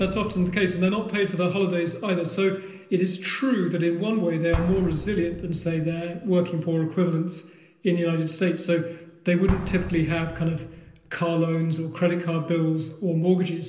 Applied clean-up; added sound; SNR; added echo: none; Explosion; 14 dB; reverberation time 0.8 s.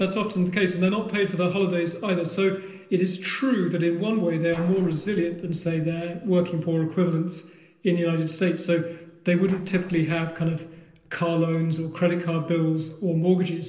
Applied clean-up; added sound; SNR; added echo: neural separator model SepFormer DNS4.